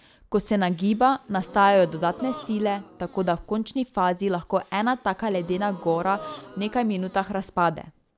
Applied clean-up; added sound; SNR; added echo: none; Gasp; 19 dB; none.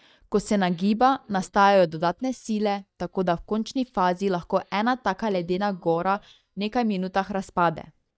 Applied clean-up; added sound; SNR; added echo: neural mask model DeepFilterNet 3.